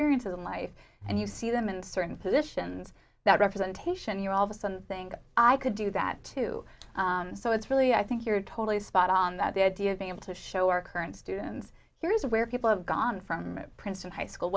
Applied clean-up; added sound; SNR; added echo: none; none; none; none.